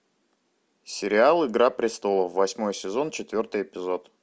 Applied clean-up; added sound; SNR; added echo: none; none; none; none.